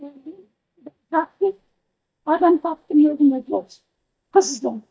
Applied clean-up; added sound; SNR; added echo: neural mask model DeepFilterNet 3.